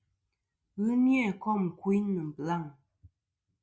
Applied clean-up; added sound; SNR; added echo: none; none; none; none.